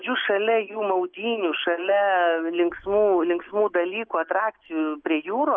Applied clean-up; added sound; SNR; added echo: none; none; none; none.